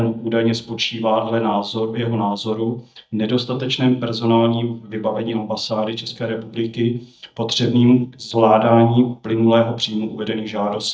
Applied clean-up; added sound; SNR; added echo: neural mask model DeepFilterNet 3.